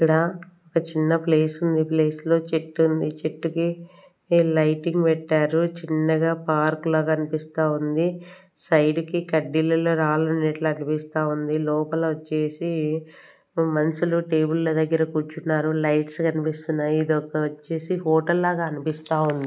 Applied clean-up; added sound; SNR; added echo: none; none; none; none.